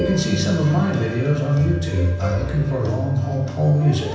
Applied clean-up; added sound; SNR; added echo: none; Bell; 18 dB; reverberation time 0.9 s.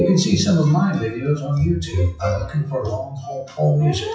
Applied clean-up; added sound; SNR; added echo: classical method WPE with log-MMSE.